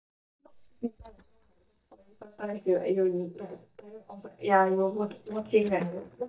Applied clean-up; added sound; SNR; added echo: neural mask model DeepFilterNet 3.